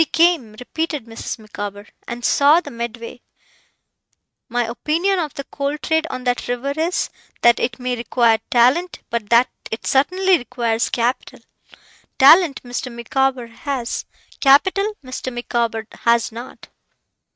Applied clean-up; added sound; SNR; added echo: neural mask model RNNoise.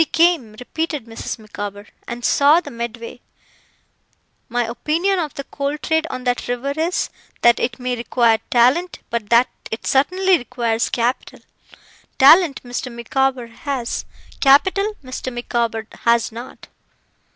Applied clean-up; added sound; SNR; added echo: none; Wind; 20 dB; none.